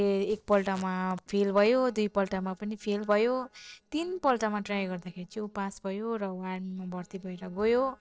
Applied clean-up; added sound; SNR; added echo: neural separator model SepFormer DNS4.